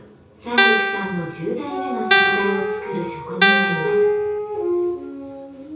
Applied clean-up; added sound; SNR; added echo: none; Guitar; -5 dB; reverberation time 0.6 s.